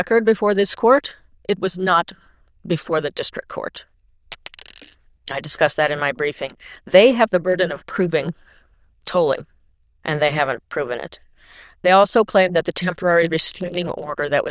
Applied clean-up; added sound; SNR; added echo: neural diffusion model UNIVERSE++.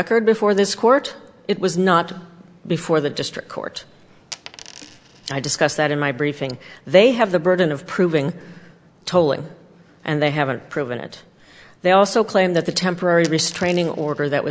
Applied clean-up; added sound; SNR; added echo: none; Coin (dropping); 19 dB; none.